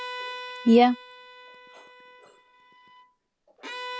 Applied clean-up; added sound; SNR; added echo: none; Bowed string instrument; 13 dB; none.